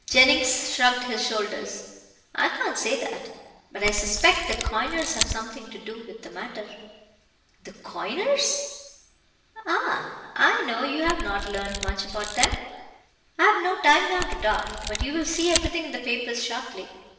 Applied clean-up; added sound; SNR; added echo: none; Camera; 4 dB; reverberation time 1.2 s.